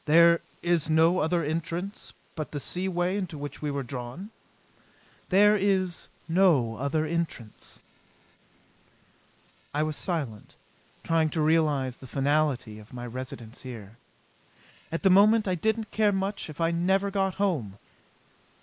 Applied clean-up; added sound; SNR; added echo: neural mask model Resemble Enhance denoiser.